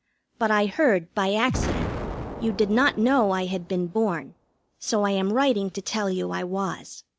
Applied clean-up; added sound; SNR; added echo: none; Explosion; 12 dB; none.